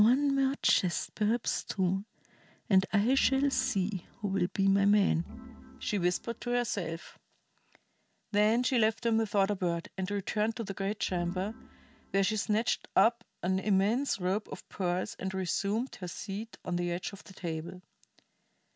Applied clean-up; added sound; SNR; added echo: none; Organ; 17 dB; none.